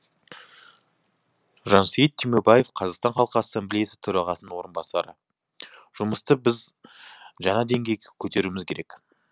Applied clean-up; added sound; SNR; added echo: none; none; none; none.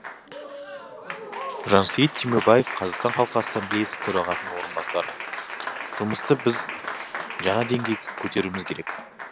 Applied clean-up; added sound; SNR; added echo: none; Applause; 7 dB; none.